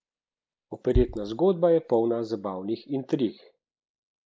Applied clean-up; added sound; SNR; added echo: neural mask model DeepFilterNet 3.